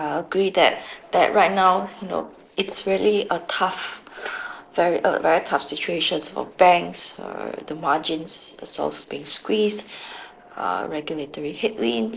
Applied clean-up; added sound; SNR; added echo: neural separator model SepFormer DNS4.